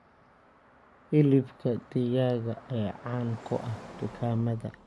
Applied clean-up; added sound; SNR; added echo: none; Car passing by; 20 dB; none.